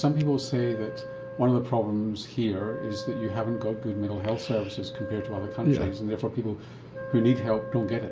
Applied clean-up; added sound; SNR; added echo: none; Wind instrument, woodwind instrument; 12 dB; none.